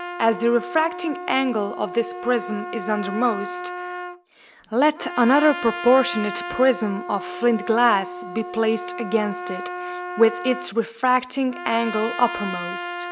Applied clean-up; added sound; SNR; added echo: none; Trumpet; 9 dB; none.